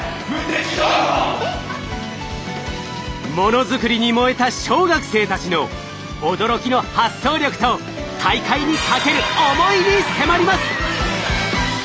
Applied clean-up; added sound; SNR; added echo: none; none; none; none.